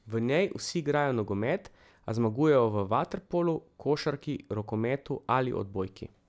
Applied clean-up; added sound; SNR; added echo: none; none; none; none.